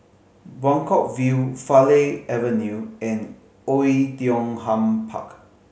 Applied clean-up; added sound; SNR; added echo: none; none; none; none.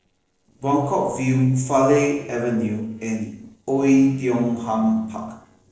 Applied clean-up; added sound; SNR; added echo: neural separator model SepFormer DNS4.